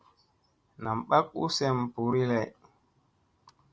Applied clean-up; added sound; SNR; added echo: none; none; none; none.